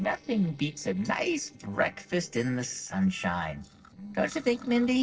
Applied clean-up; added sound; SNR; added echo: neural separator model SepFormer DNS4.